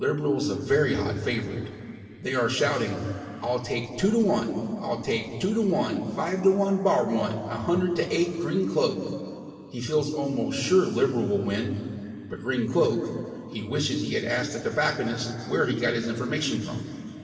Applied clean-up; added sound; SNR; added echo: none; none; none; reverberation time 2.7 s.